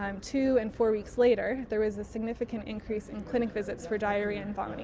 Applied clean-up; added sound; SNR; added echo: none; none; none; none.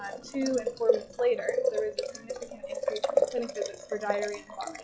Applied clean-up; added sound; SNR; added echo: classical method log-MMSE.